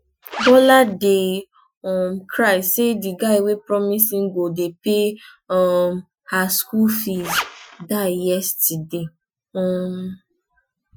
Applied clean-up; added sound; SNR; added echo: classical method Wiener filter.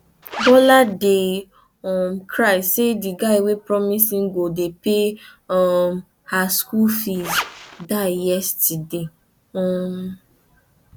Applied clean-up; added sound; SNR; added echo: none; Zipper (clothing); 7 dB; none.